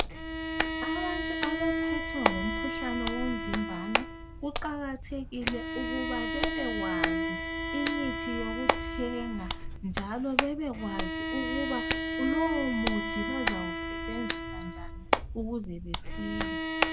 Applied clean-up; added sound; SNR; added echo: none; Bowed string instrument + Hands; -3 dB; none.